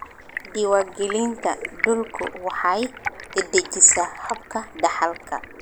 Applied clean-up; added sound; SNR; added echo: none; Stream; 10 dB; none.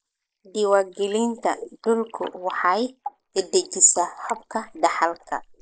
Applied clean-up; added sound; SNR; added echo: neural mask model Resemble Enhance denoiser.